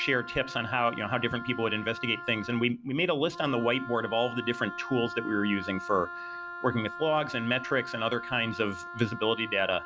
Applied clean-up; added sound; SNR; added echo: none; Wind instrument, woodwind instrument; 11 dB; none.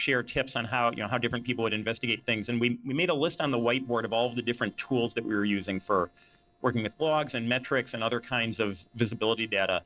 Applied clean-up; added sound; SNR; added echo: neural separator model SepFormer DNS4.